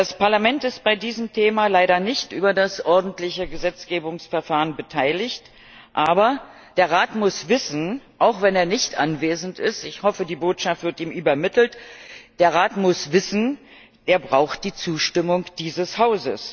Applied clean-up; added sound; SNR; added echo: none; none; none; none.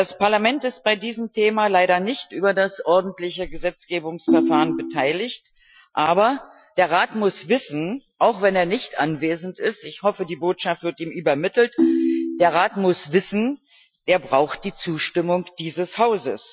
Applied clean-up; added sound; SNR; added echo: classical method Wiener filter.